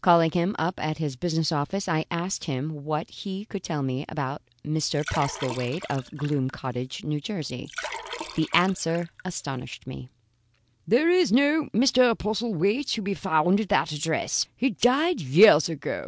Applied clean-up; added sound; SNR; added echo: none; Liquid; 14 dB; none.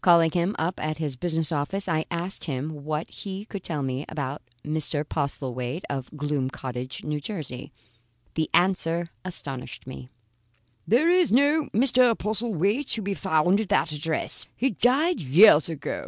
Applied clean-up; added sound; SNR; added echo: none; none; none; none.